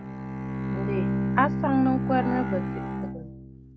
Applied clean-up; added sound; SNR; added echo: none; Bowed string instrument; 0 dB; none.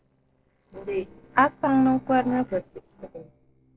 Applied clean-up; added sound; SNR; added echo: neural separator model SepFormer DNS4.